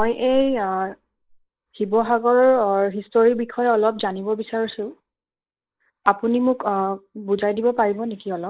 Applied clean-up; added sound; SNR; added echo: neural mask model Resemble Enhance denoiser.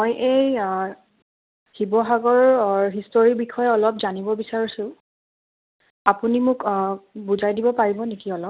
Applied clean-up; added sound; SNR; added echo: none; none; none; none.